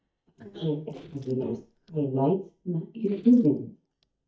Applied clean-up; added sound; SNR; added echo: neural mask model DeepFilterNet 3.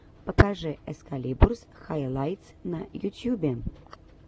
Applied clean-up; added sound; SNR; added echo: none; none; none; none.